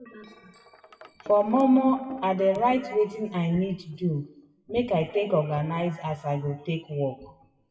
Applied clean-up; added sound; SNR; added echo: classical method WPE with log-MMSE.